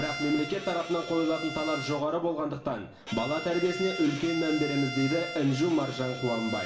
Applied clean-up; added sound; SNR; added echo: none; Bowed string instrument; 10 dB; reverberation time 0.7 s.